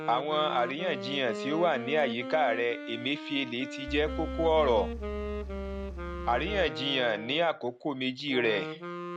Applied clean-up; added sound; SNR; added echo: none; Engine + Wind instrument, woodwind instrument; 7 dB; none.